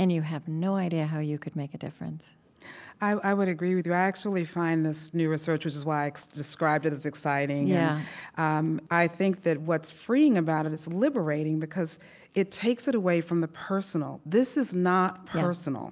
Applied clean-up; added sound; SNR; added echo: none; none; none; none.